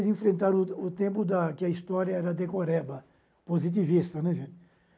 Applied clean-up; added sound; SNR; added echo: none; none; none; none.